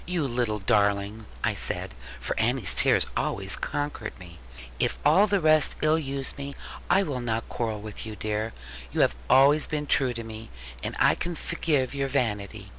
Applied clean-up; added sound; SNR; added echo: none; none; none; none.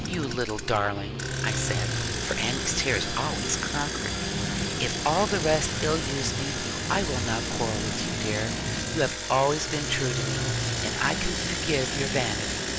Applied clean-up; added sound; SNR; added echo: none; Guitar + Engine; 0 dB; none.